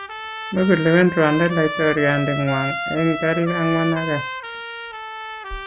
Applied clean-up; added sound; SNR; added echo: none; Trumpet; 8 dB; none.